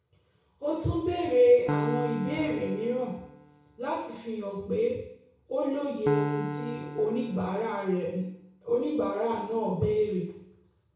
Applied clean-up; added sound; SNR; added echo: none; Piano; 7 dB; reverberation time 0.6 s.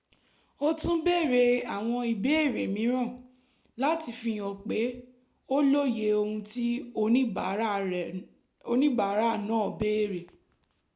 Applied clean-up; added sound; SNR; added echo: none; none; none; none.